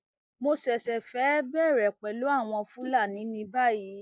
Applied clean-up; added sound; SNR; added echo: neural mask model Resemble Enhance denoiser.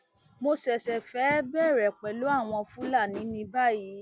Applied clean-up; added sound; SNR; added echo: none; Whoosh, swoosh, swish; 19 dB; none.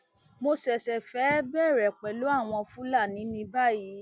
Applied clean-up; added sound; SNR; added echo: none; none; none; none.